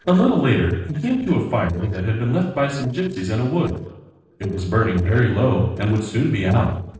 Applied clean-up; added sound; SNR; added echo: neural separator model SepFormer DNS4.